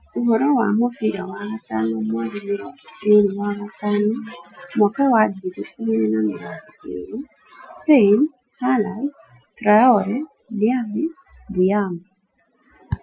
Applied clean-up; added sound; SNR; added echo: classical method Wiener filter.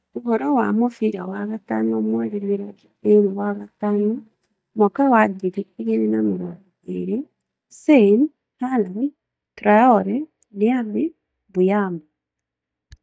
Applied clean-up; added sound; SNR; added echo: neural mask model DeepFilterNet 3.